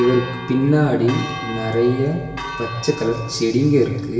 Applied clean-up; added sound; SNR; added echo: none; Church bell; 13 dB; reverberation time 1.4 s.